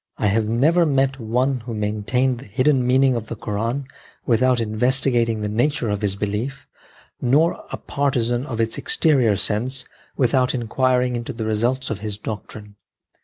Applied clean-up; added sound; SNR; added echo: none; none; none; none.